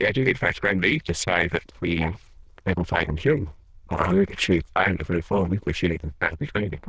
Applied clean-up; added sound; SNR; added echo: neural diffusion model UNIVERSE++.